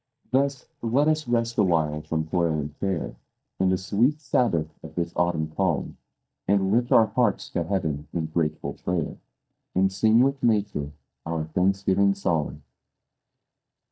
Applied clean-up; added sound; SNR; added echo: neural mask model DeepFilterNet 3.